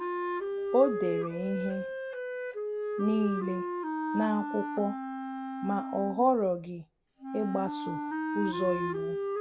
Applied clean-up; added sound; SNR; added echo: none; Wind instrument, woodwind instrument; 3 dB; none.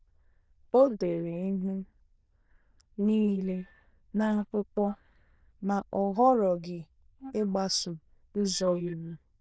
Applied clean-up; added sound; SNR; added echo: neural diffusion model UNIVERSE++.